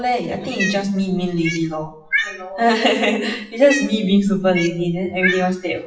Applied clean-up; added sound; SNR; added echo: classical method WPE with log-MMSE.